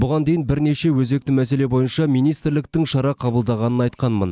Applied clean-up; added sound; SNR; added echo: none; none; none; none.